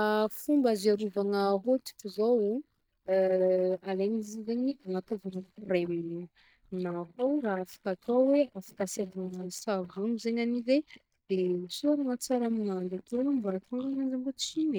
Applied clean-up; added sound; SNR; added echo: neural mask model DeepFilterNet 3.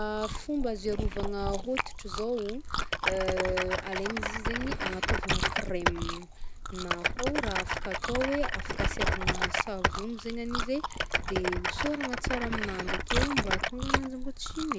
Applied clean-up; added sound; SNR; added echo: none; Chewing, mastication + Typing; -3 dB; none.